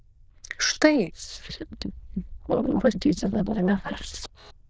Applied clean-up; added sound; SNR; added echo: neural diffusion model UNIVERSE++.